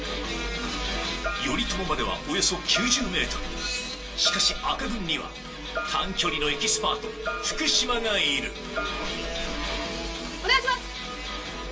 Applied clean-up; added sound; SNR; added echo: none; Chink, clink; 17 dB; reverberation time 0.2 s.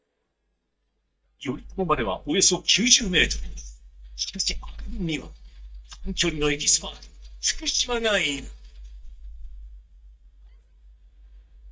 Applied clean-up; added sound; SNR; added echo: neural mask model DeepFilterNet 3.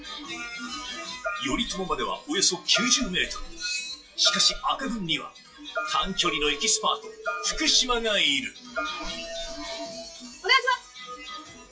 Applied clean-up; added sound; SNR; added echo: classical method WPE with log-MMSE.